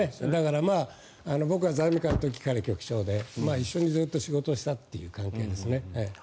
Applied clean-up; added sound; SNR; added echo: none; none; none; none.